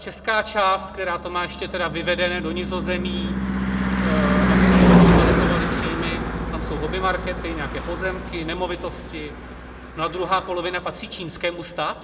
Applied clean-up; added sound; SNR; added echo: none; Car passing by / Engine / Truck; -4 dB; reverberation time 0.7 s.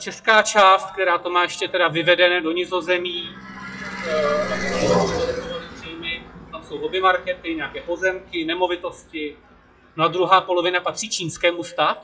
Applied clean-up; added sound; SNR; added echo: classical method WPE with log-MMSE.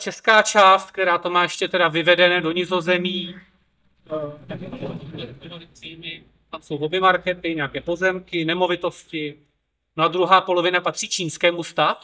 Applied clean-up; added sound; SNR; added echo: neural mask model DeepFilterNet 3.